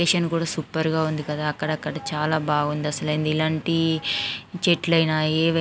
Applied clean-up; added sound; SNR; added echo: none; none; none; none.